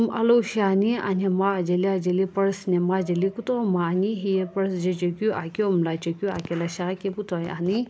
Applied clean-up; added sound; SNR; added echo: none; none; none; none.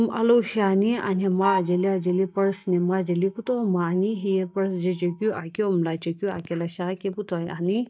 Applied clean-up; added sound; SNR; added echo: neural mask model DeepFilterNet 3.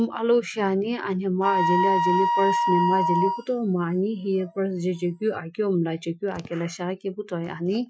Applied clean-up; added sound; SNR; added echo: classical method Wiener filter.